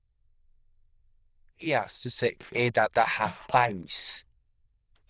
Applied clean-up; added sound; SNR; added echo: neural diffusion model UNIVERSE++.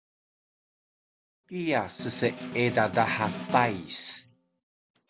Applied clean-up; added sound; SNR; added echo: none; Snare drum; 8 dB; none.